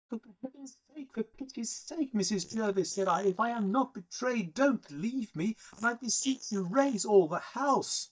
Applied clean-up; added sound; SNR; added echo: neural mask model DeepFilterNet 3.